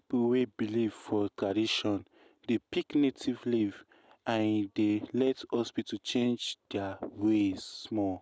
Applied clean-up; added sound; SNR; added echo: none; none; none; none.